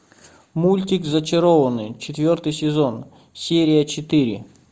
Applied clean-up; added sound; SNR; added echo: none; none; none; none.